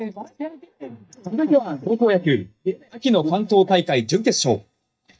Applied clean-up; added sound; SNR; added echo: neural mask model DeepFilterNet 3.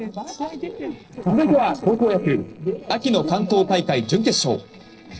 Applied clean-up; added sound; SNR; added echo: neural separator model SepFormer DNS4.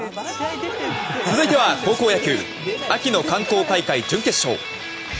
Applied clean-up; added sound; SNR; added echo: none; none; none; none.